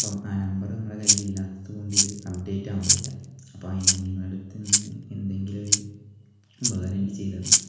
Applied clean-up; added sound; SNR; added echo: none; Rattle (instrument); -4 dB; reverberation time 1.1 s.